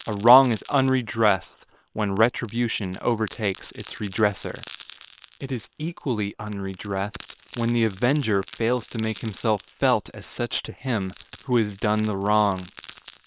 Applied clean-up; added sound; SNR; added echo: neural separator model SepFormer WHAM!.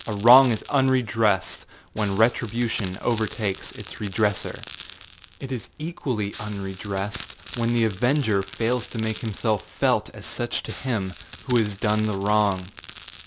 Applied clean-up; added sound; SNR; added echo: none; Crackle; 18 dB; none.